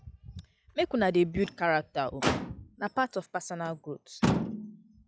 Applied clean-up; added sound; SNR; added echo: classical method log-MMSE.